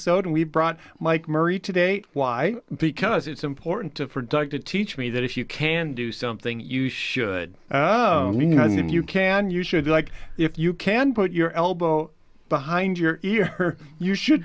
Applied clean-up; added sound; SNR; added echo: none; none; none; none.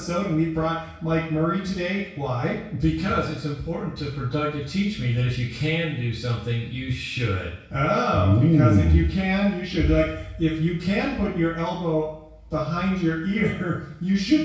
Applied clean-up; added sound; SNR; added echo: none; none; none; reverberation time 0.6 s.